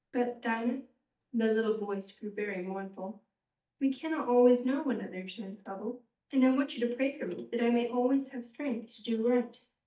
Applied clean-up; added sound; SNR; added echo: neural mask model DeepFilterNet 3.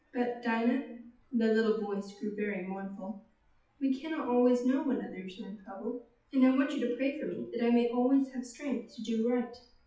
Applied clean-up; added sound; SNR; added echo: classical method WPE with log-MMSE.